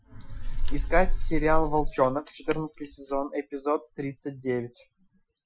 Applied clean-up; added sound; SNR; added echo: classical method Wiener filter.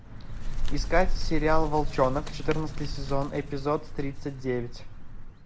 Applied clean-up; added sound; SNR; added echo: none; Bird; -2 dB; none.